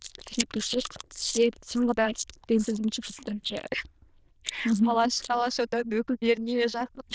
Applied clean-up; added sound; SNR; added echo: neural diffusion model UNIVERSE++.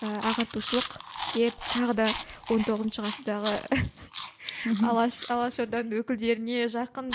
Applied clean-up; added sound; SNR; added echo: none; Chewing, mastication; 7 dB; none.